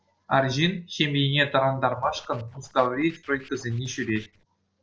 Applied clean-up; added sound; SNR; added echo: neural separator model SepFormer DNS4.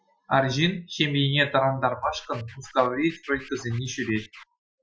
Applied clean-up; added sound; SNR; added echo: classical method Wiener filter.